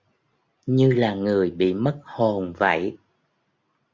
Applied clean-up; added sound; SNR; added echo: none; none; none; none.